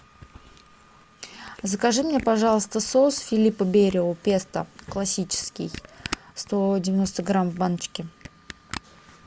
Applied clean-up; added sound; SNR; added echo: none; Camera; 19 dB; none.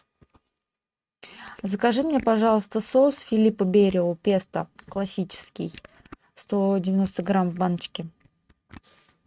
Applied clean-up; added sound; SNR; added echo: neural mask model RNNoise.